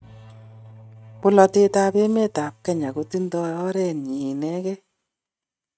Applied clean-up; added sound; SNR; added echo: neural mask model RNNoise.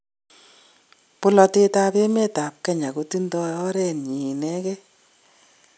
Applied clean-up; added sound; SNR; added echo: none; none; none; none.